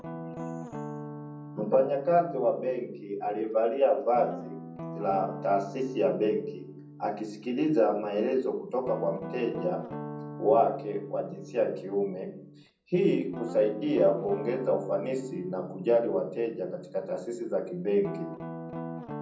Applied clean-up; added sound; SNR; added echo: none; Guitar; 12 dB; reverberation time 0.6 s.